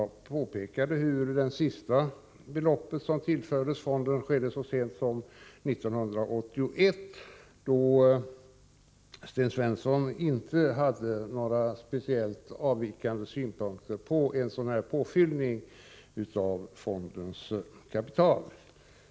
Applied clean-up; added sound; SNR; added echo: none; none; none; none.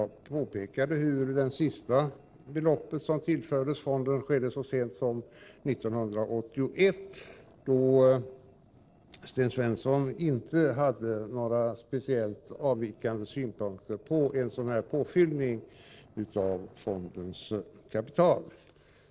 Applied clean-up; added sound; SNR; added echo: neural separator model SepFormer DNS4.